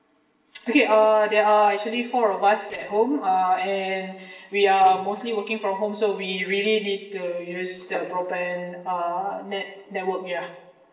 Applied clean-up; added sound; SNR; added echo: neural separator model SepFormer DNS4.